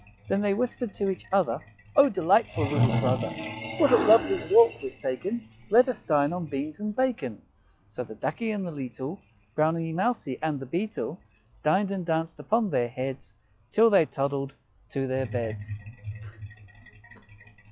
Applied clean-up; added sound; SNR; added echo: classical method log-MMSE.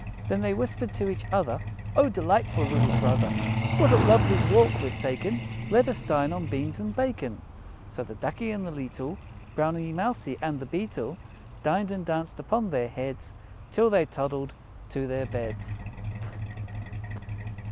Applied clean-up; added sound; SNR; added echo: none; Truck; 3 dB; none.